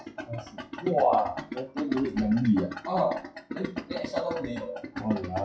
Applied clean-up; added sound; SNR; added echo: classical method WPE with log-MMSE.